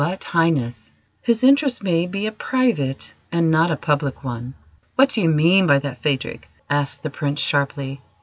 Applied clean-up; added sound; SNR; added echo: none; none; none; none.